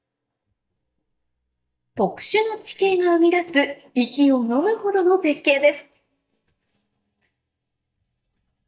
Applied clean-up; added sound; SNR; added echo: neural mask model DeepFilterNet 3.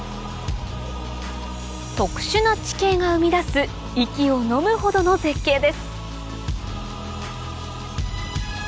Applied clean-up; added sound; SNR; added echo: none; none; none; none.